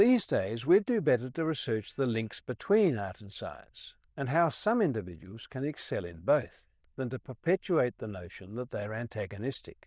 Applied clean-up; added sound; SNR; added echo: neural diffusion model UNIVERSE++.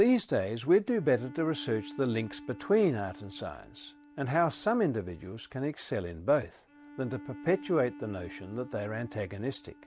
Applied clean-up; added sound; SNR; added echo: none; Bowed string instrument; 18 dB; none.